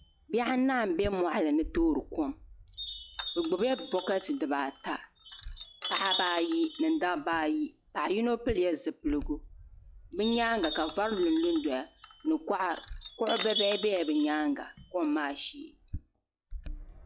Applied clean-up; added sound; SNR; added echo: classical method log-MMSE.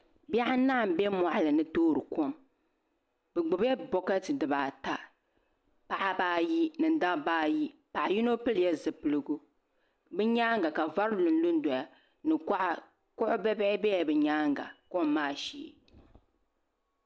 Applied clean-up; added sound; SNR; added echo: none; none; none; none.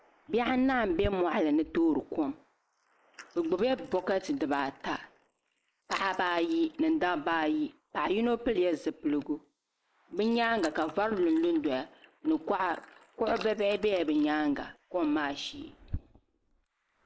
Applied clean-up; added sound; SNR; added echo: neural mask model Resemble Enhance denoiser.